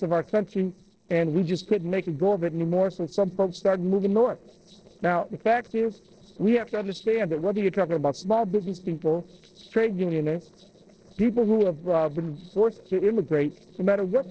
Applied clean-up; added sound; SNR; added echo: neural separator model SepFormer DNS4.